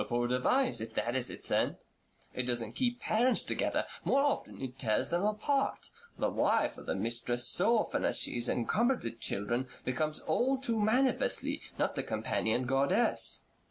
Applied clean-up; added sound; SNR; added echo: none; none; none; none.